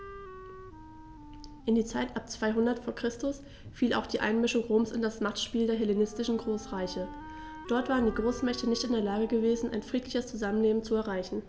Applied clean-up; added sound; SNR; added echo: none; Wind instrument, woodwind instrument; 19 dB; none.